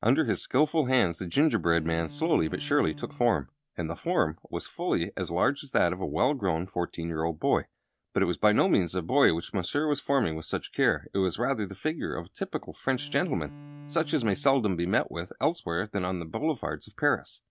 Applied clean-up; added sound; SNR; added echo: none; Bowed string instrument; 20 dB; none.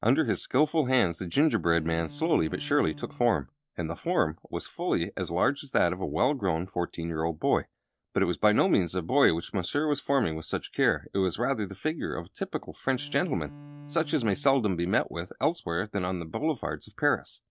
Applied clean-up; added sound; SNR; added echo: neural separator model SepFormer DNS4.